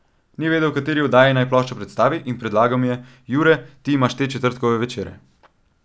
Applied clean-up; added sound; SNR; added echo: none; none; none; none.